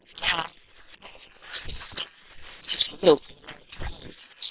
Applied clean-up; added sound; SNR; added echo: neural separator model SepFormer WHAM!.